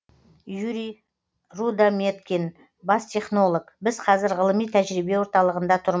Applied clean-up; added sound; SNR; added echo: none; none; none; none.